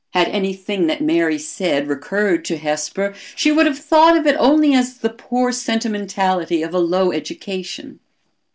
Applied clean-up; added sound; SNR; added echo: none; none; none; none.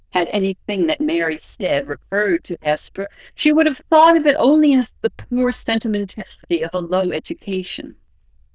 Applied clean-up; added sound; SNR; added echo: neural diffusion model UNIVERSE++.